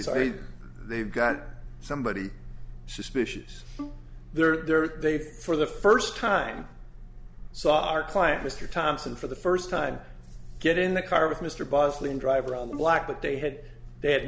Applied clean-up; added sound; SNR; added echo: none; Bowed string instrument; 17 dB; none.